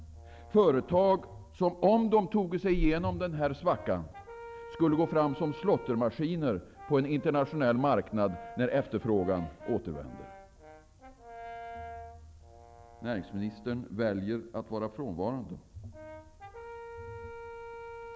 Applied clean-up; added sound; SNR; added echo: none; Brass instrument; 17 dB; none.